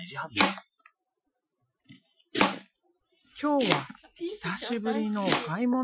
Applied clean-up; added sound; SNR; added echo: classical method Wiener filter.